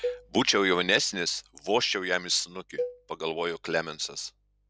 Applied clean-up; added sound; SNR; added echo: none; Cowbell; 11 dB; none.